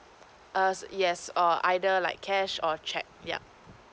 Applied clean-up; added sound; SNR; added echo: none; none; none; none.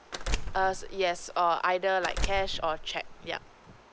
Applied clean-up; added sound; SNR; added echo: none; Door; 5 dB; none.